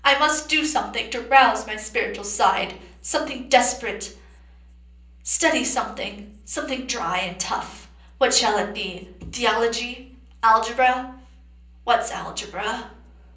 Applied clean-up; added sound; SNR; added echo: none; none; none; reverberation time 0.6 s.